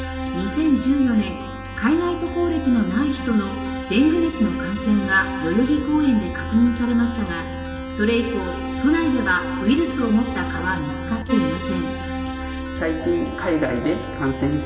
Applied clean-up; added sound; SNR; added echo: none; Keyboard (musical); 8 dB; reverberation time 2.1 s.